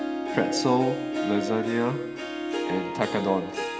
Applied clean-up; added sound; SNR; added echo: none; Harp; 2 dB; reverberation time 1.0 s.